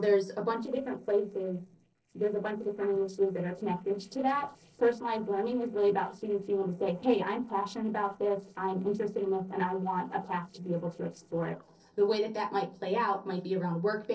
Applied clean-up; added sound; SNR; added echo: neural separator model SepFormer DNS4.